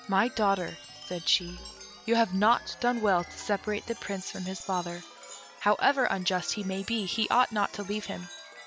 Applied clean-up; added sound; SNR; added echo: none; Chime; 17 dB; none.